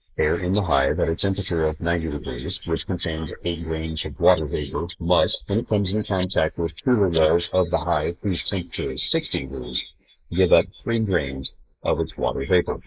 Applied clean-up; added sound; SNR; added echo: neural mask model Resemble Enhance denoiser.